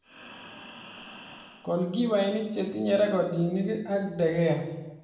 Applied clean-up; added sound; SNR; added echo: none; Breathing; 18 dB; reverberation time 0.9 s.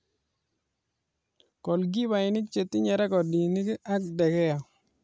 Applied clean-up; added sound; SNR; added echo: none; none; none; none.